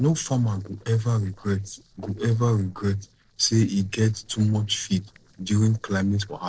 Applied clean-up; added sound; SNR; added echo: neural separator model SepFormer DNS4.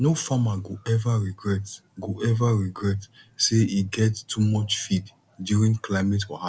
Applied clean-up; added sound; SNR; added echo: none; none; none; none.